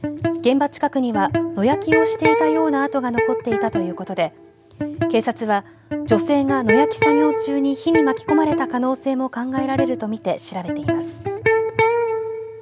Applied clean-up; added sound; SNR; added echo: none; Electric guitar; 1 dB; none.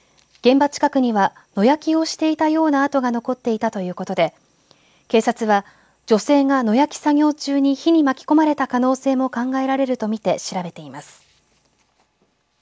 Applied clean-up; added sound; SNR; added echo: none; none; none; none.